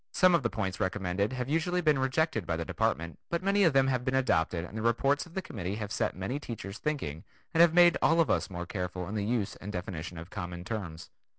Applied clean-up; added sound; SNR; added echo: none; none; none; none.